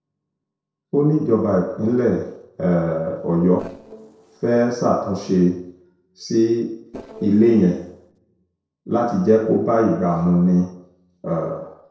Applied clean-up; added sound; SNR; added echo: neural separator model SepFormer DNS4.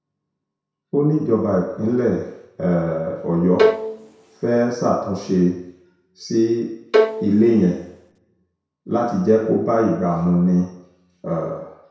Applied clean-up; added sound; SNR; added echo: none; Bowed string instrument; 1 dB; reverberation time 0.7 s.